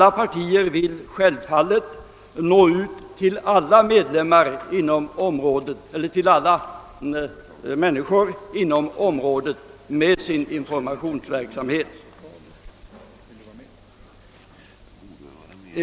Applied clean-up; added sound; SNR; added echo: none; none; none; none.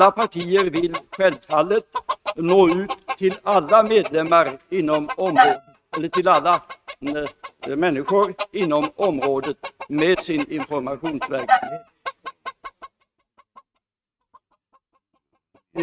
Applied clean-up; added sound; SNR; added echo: neural mask model RNNoise.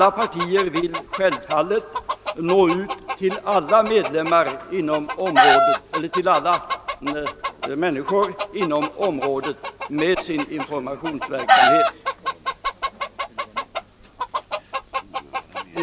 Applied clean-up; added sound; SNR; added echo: none; Chicken, rooster; 1 dB; none.